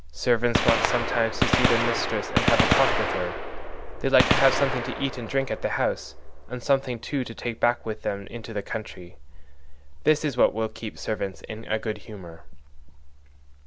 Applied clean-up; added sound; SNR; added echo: none; Gunshot, gunfire; 1 dB; none.